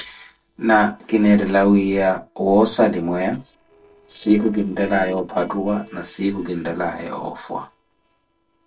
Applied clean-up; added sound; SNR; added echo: neural separator model SepFormer DNS4.